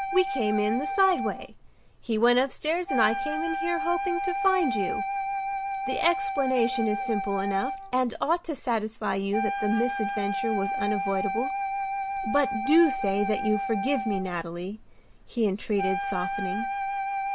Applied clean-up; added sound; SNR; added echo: none; Wind instrument, woodwind instrument; 3 dB; none.